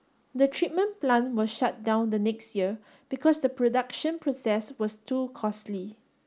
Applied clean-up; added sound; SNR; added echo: none; none; none; none.